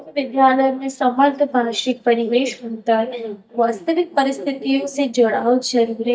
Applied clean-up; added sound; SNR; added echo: neural mask model DeepFilterNet 3.